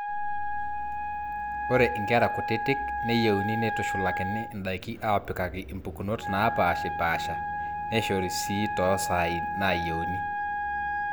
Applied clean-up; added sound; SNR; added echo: none; Wind instrument, woodwind instrument; 2 dB; none.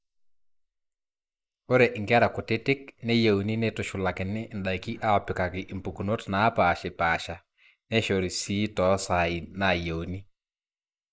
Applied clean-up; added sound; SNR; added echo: neural mask model Resemble Enhance denoiser.